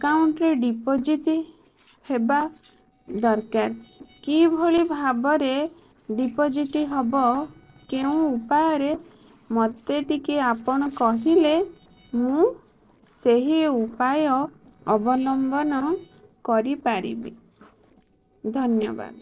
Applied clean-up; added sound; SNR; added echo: neural separator model SepFormer DNS4.